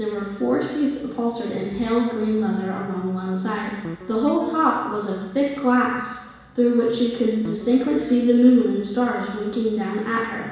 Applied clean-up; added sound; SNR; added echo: none; Guitar; 13 dB; reverberation time 1.1 s.